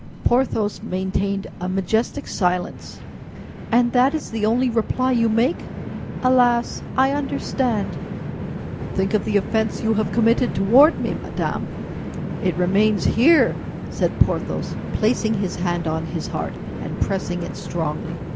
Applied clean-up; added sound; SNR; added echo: none; Train; 8 dB; none.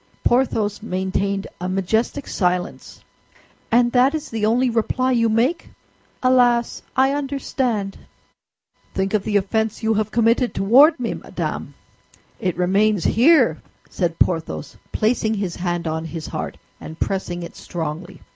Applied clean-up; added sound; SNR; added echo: none; none; none; none.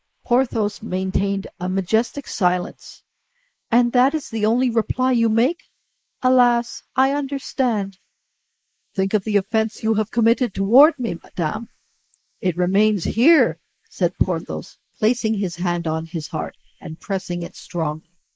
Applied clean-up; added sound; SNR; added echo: neural mask model Resemble Enhance denoiser.